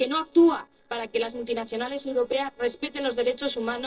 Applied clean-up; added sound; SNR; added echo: neural separator model SepFormer DNS4.